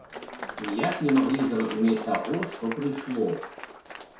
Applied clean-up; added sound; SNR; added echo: none; Applause; 10 dB; reverberation time 0.6 s.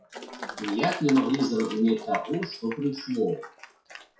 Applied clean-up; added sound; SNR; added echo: classical method WPE with log-MMSE.